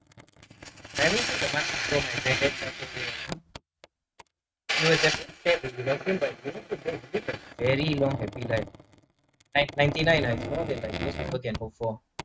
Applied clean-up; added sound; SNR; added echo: neural mask model RNNoise.